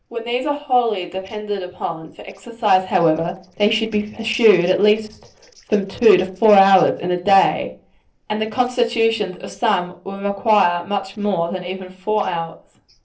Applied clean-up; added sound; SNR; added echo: neural separator model SepFormer DNS4.